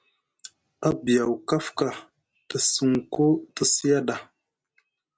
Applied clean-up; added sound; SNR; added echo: none; none; none; none.